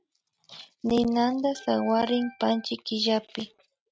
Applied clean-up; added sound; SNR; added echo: neural mask model RNNoise.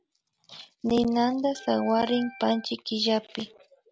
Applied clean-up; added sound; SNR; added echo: none; Organ; 18 dB; none.